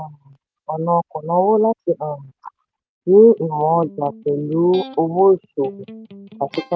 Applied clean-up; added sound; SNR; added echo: neural mask model RNNoise.